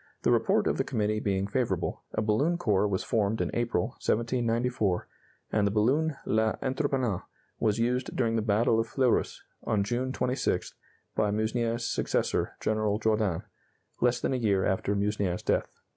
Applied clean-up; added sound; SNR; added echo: none; none; none; none.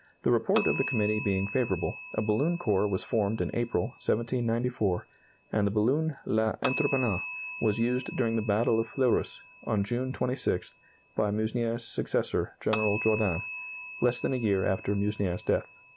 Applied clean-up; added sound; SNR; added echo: none; Bell; 7 dB; none.